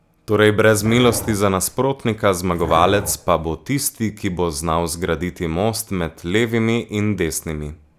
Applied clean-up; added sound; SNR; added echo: none; Dog; 12 dB; none.